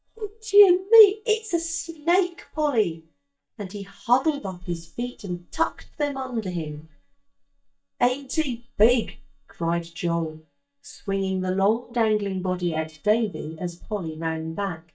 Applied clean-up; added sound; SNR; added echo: neural mask model DeepFilterNet 3.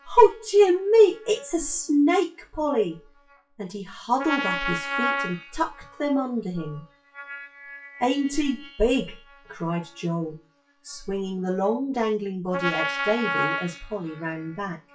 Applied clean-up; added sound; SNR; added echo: classical method WPE with log-MMSE.